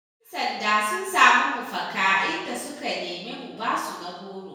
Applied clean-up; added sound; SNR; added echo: none; none; none; reverberation time 1.0 s.